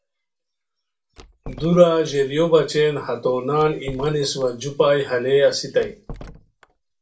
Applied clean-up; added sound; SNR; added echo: none; Door; 19 dB; reverberation time 0.3 s.